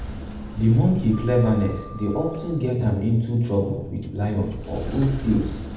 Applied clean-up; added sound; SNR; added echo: none; Sliding door; 12 dB; reverberation time 0.8 s.